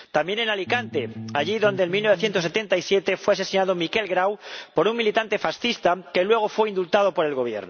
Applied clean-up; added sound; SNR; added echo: none; Bass guitar; 14 dB; none.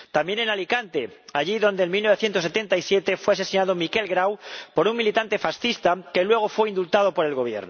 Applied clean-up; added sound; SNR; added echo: none; none; none; none.